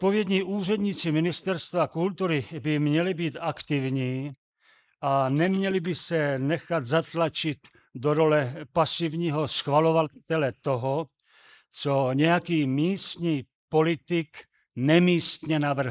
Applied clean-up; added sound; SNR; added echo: neural mask model Resemble Enhance denoiser.